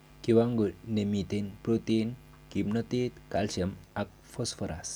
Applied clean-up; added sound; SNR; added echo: none; none; none; none.